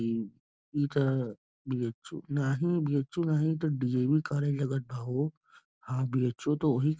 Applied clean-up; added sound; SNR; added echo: none; none; none; none.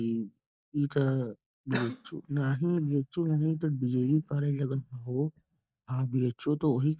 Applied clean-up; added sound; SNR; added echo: neural mask model DeepFilterNet 3.